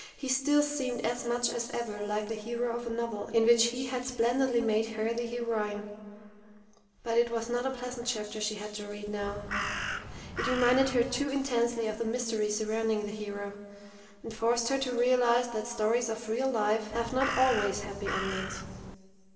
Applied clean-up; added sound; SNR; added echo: none; Crow; 6 dB; reverberation time 2.0 s.